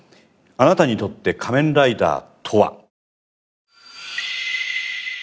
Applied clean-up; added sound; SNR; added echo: none; none; none; none.